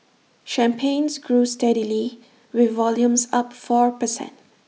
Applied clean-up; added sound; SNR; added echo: none; none; none; none.